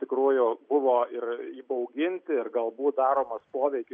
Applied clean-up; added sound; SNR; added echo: none; none; none; none.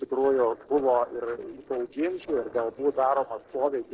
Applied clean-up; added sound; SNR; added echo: neural separator model SepFormer DNS4.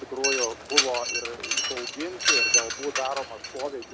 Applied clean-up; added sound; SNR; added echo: none; Mechanisms; -5 dB; none.